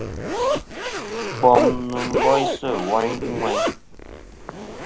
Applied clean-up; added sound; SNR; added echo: none; Zipper (clothing); 1 dB; none.